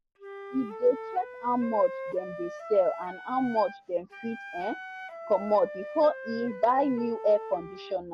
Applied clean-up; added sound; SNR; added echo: none; Wind instrument, woodwind instrument; 12 dB; none.